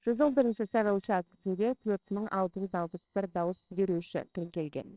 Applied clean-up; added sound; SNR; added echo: neural separator model SepFormer WHAMR!.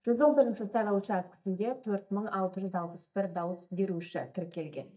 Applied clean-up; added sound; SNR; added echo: neural mask model DeepFilterNet 3.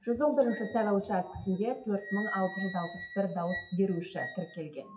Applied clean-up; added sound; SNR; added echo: classical method WPE with log-MMSE.